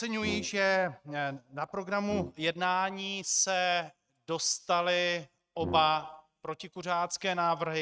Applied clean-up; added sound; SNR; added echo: neural mask model RNNoise.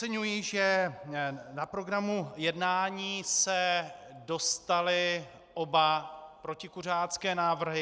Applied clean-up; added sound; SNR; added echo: none; none; none; none.